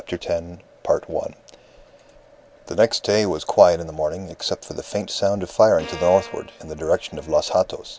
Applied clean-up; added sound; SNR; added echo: none; Bowed string instrument; 17 dB; none.